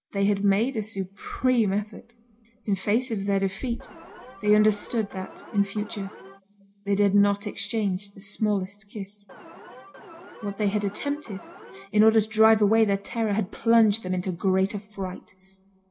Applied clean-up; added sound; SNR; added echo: none; Alarm; 18 dB; reverberation time 0.5 s.